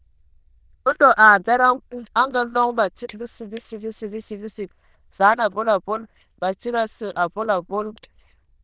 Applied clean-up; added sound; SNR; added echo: neural diffusion model UNIVERSE++.